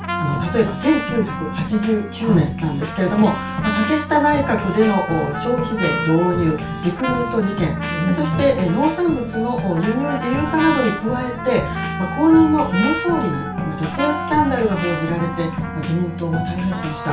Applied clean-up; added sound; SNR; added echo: none; Trumpet; 10 dB; reverberation time 0.3 s.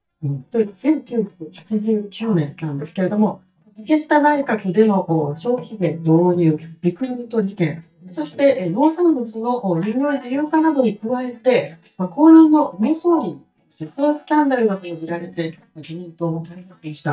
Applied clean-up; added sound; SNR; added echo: neural mask model DeepFilterNet 3.